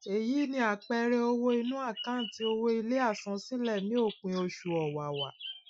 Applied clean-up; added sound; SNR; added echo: classical method Wiener filter.